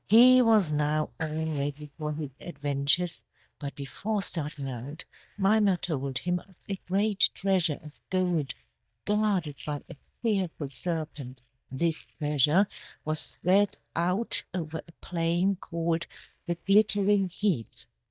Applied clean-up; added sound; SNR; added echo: neural mask model DeepFilterNet 3.